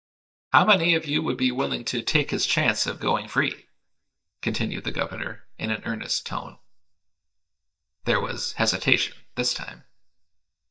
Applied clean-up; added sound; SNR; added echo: neural mask model DeepFilterNet 3.